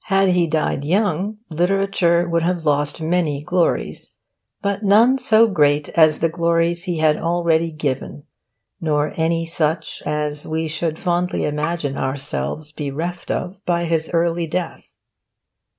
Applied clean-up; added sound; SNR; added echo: none; Bowed string instrument; 18 dB; none.